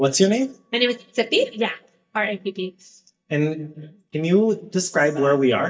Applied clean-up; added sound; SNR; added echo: neural mask model DeepFilterNet 3.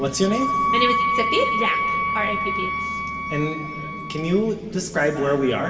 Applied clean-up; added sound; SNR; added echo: none; Wind instrument, woodwind instrument; 1 dB; reverberation time 2.3 s.